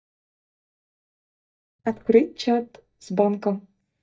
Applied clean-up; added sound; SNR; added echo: neural mask model DeepFilterNet 3.